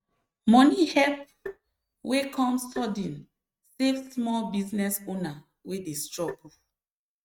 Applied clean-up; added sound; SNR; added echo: neural mask model RNNoise.